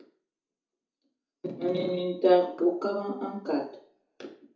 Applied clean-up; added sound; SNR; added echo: none; none; none; reverberation time 0.7 s.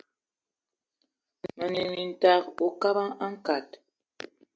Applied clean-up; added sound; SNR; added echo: none; none; none; none.